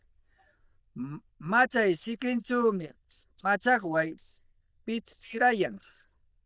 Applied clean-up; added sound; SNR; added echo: neural diffusion model UNIVERSE++.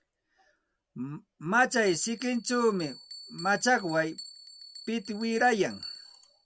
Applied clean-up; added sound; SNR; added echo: none; Bell; 18 dB; none.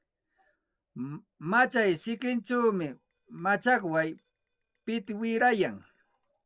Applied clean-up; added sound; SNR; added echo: neural separator model SepFormer DNS4.